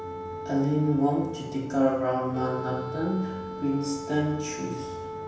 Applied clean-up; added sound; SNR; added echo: none; Wind instrument, woodwind instrument; 10 dB; reverberation time 0.9 s.